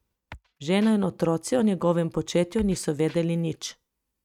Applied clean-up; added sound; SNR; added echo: neural mask model RNNoise.